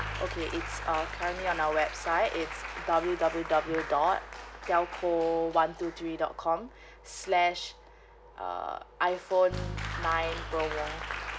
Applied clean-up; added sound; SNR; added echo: none; Applause + Bass guitar; 9 dB; none.